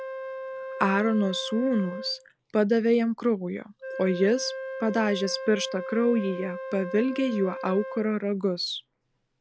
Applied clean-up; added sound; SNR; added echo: none; Wind instrument, woodwind instrument; 11 dB; none.